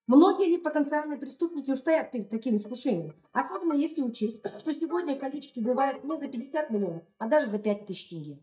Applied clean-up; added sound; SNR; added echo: neural mask model DeepFilterNet 3.